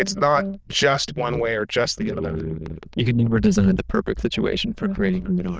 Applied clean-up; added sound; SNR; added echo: neural diffusion model UNIVERSE++.